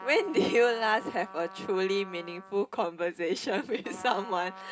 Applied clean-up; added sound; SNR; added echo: none; Trumpet; 17 dB; reverberation time 0.3 s.